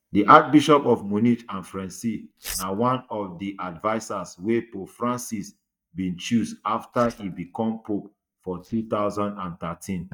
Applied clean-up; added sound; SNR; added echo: neural mask model DeepFilterNet 3.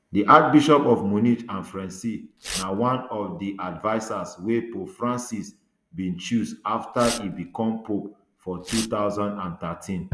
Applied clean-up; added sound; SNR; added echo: none; Tearing; 13 dB; none.